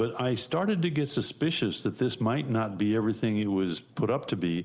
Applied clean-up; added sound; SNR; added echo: none; none; none; none.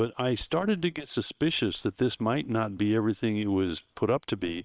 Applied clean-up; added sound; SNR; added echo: neural separator model SepFormer WHAM!.